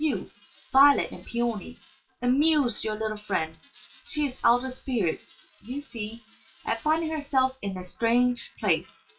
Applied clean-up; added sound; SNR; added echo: classical method WPE with log-MMSE.